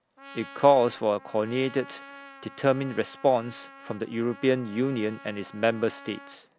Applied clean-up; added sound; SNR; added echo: none; Trumpet; 20 dB; none.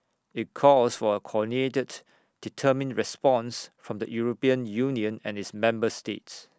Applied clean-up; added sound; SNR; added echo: none; none; none; none.